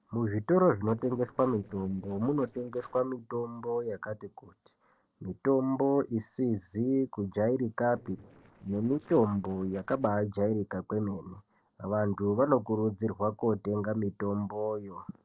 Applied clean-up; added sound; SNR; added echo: neural separator model SepFormer DNS4.